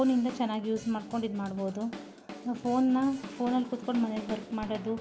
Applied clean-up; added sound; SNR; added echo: none; Drum kit; 14 dB; none.